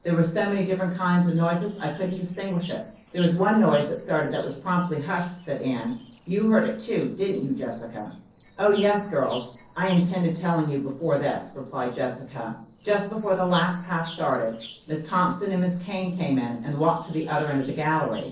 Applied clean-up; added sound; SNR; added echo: neural separator model SepFormer DNS4.